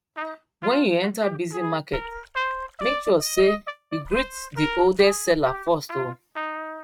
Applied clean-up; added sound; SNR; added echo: neural mask model RNNoise.